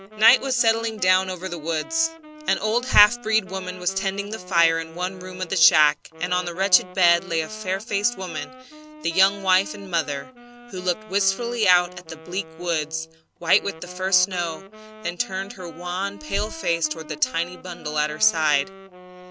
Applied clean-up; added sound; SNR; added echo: none; Wind instrument, woodwind instrument; 17 dB; none.